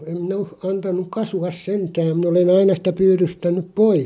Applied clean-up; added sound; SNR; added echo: none; none; none; none.